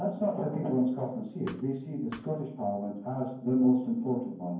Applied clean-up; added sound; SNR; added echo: none; Thump, thud; 18 dB; reverberation time 0.9 s.